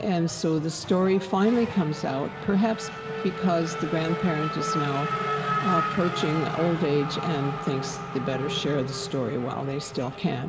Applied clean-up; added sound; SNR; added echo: none; Race car, auto racing / Accelerating, revving, vroom; 5 dB; reverberation time 1.2 s.